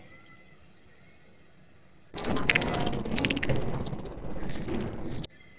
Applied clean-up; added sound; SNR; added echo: neural separator model SepFormer DNS4.